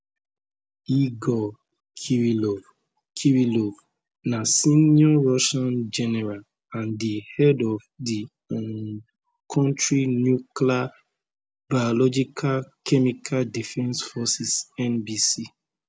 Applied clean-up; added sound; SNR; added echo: none; none; none; none.